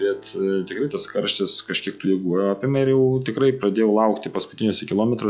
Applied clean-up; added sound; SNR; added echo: classical method log-MMSE.